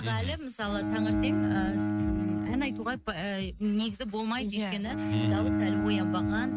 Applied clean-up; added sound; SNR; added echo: neural mask model RNNoise.